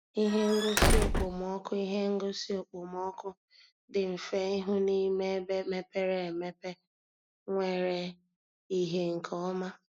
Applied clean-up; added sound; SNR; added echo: none; Squeak / Slam / Wood; -4 dB; none.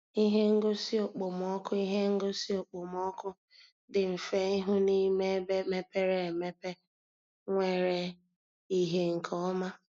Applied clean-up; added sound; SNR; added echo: none; none; none; none.